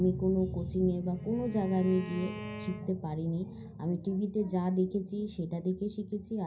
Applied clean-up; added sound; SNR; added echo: none; Bowed string instrument; 14 dB; reverberation time 0.4 s.